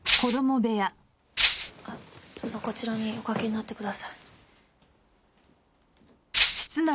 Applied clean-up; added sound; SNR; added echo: none; Rattle (instrument); -5 dB; none.